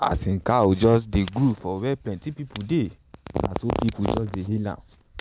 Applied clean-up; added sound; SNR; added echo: none; Tick; 20 dB; none.